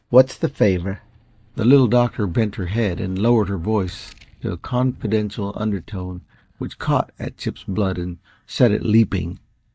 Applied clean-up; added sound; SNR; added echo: neural mask model DeepFilterNet 3.